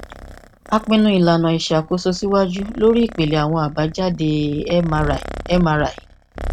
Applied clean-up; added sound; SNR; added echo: neural mask model RNNoise.